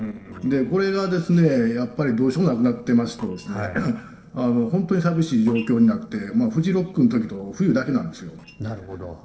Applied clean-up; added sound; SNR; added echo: neural separator model SepFormer DNS4.